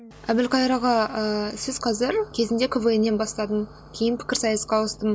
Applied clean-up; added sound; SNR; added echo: none; none; none; none.